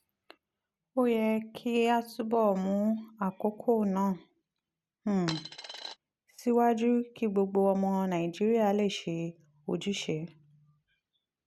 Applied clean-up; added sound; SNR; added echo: none; Coin (dropping); 10 dB; none.